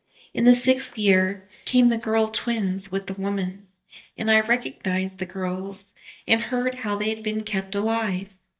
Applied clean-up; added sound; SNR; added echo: neural mask model DeepFilterNet 3.